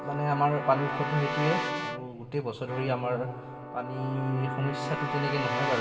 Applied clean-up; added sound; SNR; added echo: none; Keyboard (musical) / Brass instrument; 4 dB; reverberation time 2.6 s.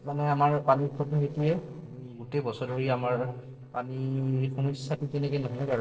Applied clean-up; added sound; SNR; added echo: neural separator model SepFormer DNS4.